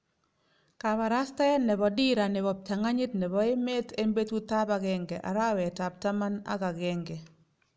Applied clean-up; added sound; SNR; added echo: none; none; none; none.